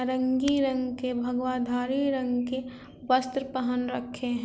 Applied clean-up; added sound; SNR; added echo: none; Typing; 18 dB; none.